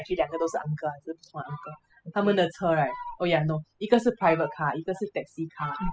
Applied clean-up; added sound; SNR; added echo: classical method spectral subtraction.